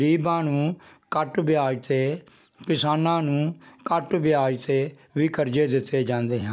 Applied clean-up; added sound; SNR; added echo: none; none; none; none.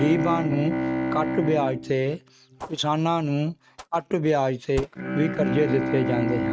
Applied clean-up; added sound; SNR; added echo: neural mask model RNNoise.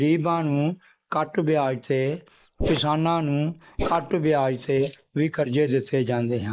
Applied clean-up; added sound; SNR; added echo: neural mask model Resemble Enhance denoiser.